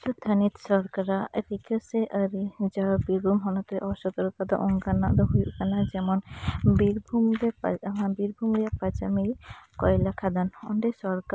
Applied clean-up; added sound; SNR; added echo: none; none; none; none.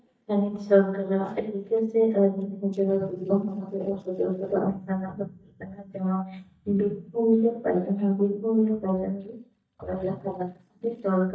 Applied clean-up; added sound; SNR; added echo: neural mask model DeepFilterNet 3.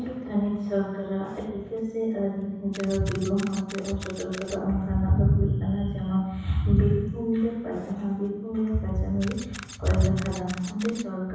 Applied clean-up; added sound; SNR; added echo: none; Camera; 18 dB; reverberation time 1.1 s.